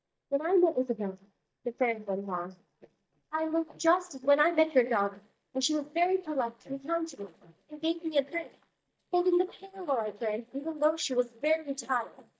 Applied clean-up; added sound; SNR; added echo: neural mask model DeepFilterNet 3.